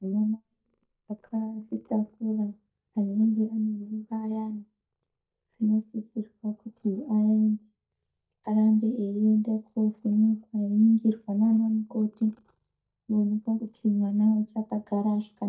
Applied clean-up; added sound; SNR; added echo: neural mask model DeepFilterNet 3.